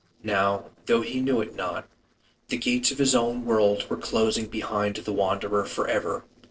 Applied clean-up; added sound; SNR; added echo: neural separator model SepFormer DNS4.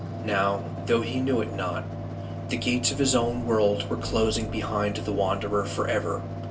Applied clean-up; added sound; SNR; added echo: none; Mechanical fan; 6 dB; reverberation time 0.2 s.